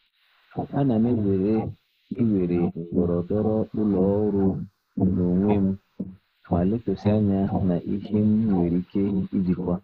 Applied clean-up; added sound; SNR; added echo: neural mask model Resemble Enhance denoiser.